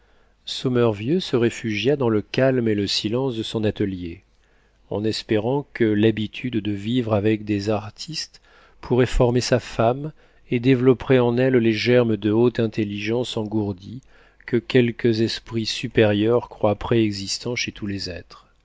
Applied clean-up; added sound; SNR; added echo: none; none; none; none.